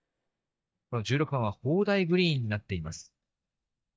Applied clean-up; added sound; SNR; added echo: neural mask model DeepFilterNet 3.